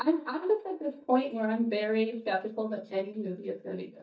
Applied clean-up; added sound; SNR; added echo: neural mask model DeepFilterNet 3.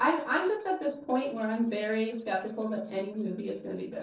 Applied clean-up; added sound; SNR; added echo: neural separator model SepFormer DNS4.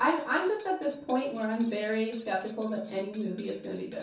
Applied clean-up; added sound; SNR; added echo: none; Cutlery, silverware; 20 dB; reverberation time 0.6 s.